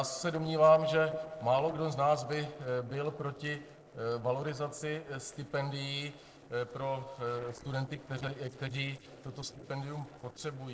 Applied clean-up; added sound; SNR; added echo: neural separator model SepFormer DNS4.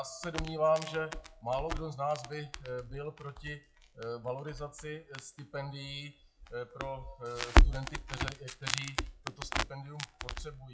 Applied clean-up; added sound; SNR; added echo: classical method WPE with log-MMSE.